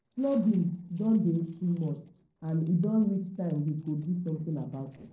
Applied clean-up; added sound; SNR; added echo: neural separator model SepFormer DNS4.